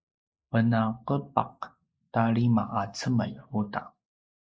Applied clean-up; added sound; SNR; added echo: neural mask model Resemble Enhance denoiser.